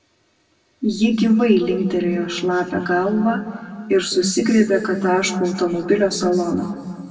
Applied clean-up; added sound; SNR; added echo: none; none; none; reverberation time 1.7 s.